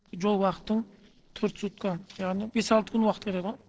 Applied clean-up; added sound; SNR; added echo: neural separator model SepFormer DNS4.